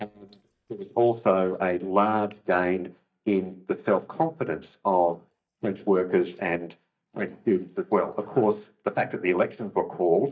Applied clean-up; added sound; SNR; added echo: neural mask model DeepFilterNet 3.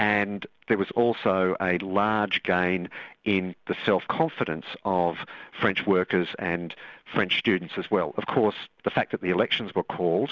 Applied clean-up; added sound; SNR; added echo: none; none; none; none.